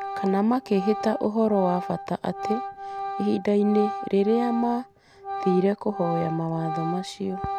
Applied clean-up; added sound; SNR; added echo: none; Organ; 8 dB; none.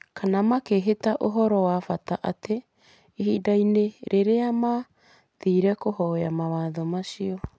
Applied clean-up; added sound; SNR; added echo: none; none; none; none.